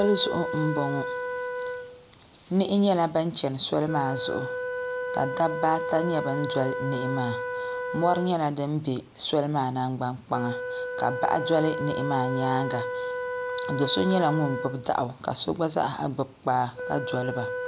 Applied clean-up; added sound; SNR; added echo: none; Wind instrument, woodwind instrument; 6 dB; none.